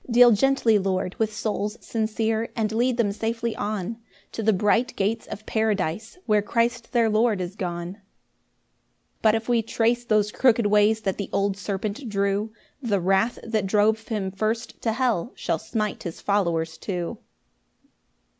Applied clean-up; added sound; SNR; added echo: none; none; none; none.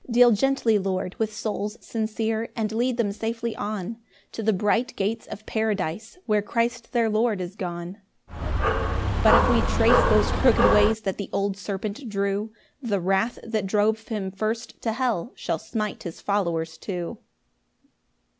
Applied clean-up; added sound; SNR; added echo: none; Dog; -4 dB; none.